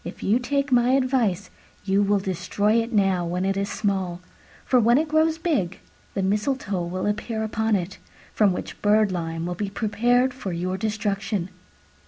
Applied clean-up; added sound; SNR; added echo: none; none; none; none.